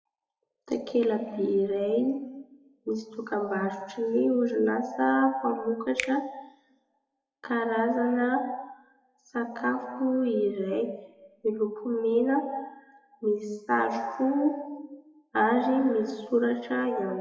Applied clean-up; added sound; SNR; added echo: classical method WPE with log-MMSE.